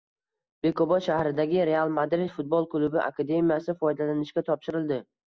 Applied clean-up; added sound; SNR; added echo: none; none; none; none.